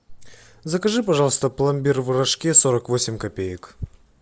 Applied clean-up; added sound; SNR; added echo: none; none; none; none.